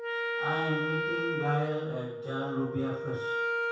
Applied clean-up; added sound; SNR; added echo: none; Wind instrument, woodwind instrument; -1 dB; reverberation time 0.7 s.